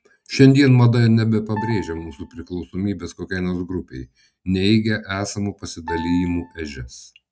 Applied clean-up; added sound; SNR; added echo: neural mask model RNNoise.